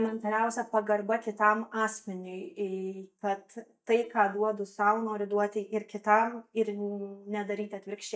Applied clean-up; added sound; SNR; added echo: neural mask model DeepFilterNet 3.